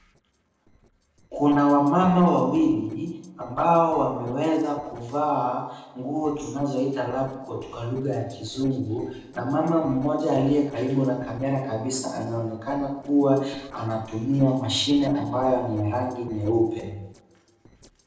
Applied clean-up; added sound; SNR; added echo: neural separator model SepFormer DNS4.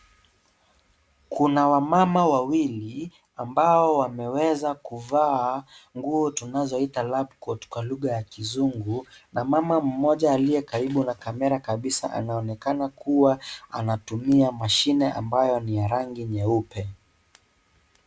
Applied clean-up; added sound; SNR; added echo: none; none; none; none.